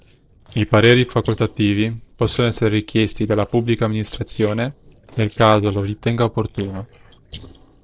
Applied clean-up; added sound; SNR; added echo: neural separator model SepFormer DNS4.